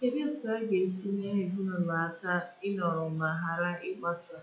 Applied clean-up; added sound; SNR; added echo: classical method WPE with log-MMSE.